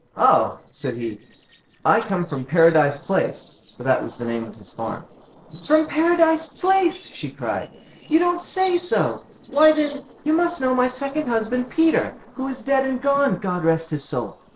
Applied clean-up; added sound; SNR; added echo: neural separator model SepFormer DNS4.